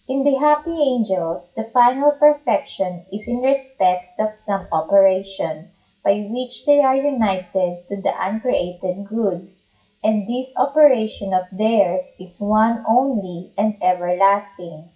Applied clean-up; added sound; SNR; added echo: classical method WPE with log-MMSE.